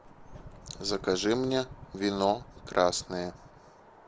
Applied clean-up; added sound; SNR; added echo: none; Engine starting / Car; 18 dB; none.